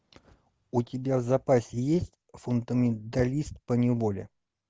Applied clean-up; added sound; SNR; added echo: none; none; none; none.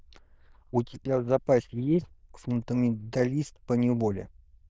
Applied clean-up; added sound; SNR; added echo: neural diffusion model UNIVERSE++.